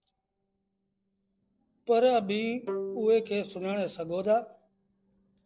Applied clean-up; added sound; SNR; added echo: neural separator model SepFormer DNS4.